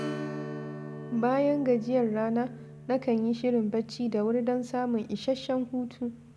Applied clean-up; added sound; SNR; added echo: none; Strum; 13 dB; none.